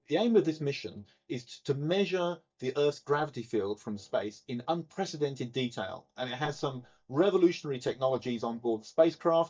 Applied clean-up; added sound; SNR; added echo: neural mask model DeepFilterNet 3.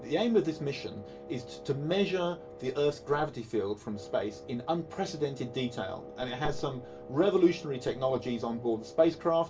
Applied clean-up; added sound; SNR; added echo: none; Wind instrument, woodwind instrument; 16 dB; reverberation time 0.2 s.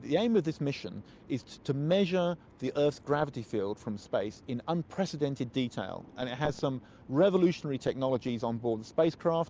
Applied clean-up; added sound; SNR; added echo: none; none; none; none.